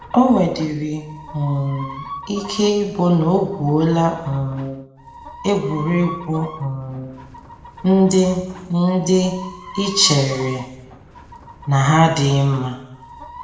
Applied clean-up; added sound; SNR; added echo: none; Chicken, rooster; 17 dB; reverberation time 1.0 s.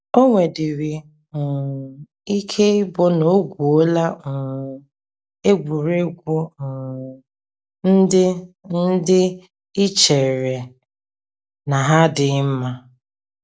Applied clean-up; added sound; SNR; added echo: none; none; none; none.